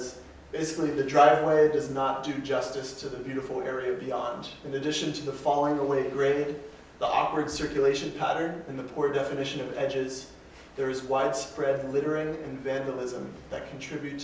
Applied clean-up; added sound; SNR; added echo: none; none; none; none.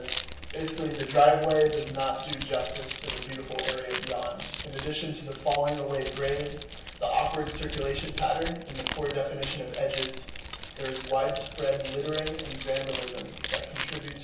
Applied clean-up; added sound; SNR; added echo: none; Keys jangling; 1 dB; reverberation time 0.2 s.